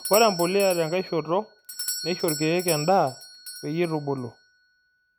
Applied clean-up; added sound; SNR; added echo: none; Doorbell; 10 dB; none.